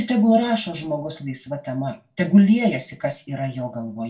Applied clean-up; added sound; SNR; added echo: none; none; none; reverberation time 0.2 s.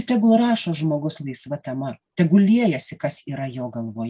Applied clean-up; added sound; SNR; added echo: none; none; none; none.